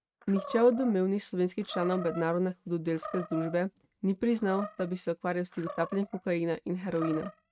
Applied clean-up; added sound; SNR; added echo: neural mask model RNNoise.